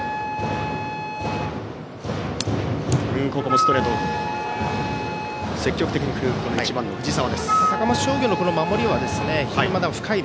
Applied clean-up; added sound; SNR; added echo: none; Wind instrument, woodwind instrument; 5 dB; none.